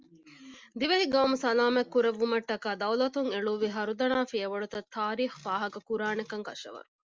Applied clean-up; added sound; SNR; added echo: none; none; none; none.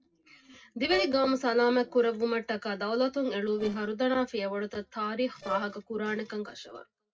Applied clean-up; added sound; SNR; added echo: neural separator model SepFormer DNS4.